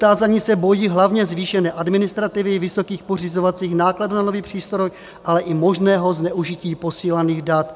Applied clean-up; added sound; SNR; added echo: none; none; none; none.